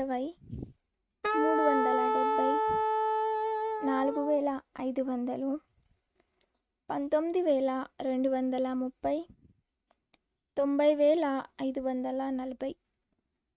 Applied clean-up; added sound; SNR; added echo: neural mask model RNNoise.